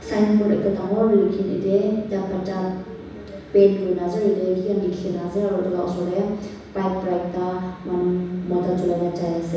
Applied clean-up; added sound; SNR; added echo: none; none; none; reverberation time 1.1 s.